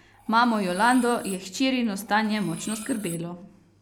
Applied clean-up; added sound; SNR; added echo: none; Cutlery, silverware; 18 dB; none.